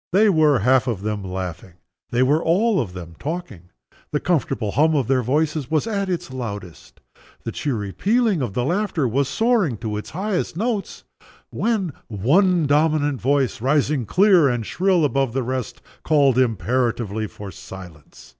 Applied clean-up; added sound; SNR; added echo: none; none; none; none.